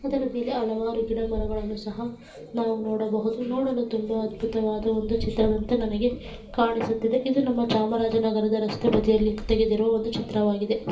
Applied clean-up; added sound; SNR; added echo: none; Wind; 14 dB; reverberation time 0.3 s.